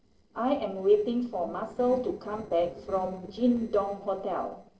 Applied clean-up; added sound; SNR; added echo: neural separator model SepFormer DNS4.